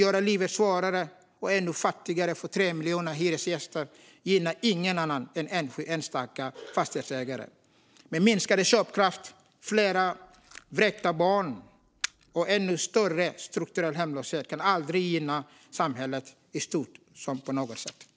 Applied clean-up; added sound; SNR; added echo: neural separator model SepFormer DNS4.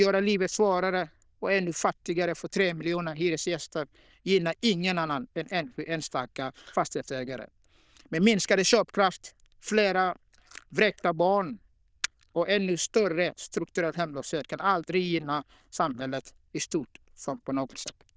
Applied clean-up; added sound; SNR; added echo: neural diffusion model UNIVERSE++.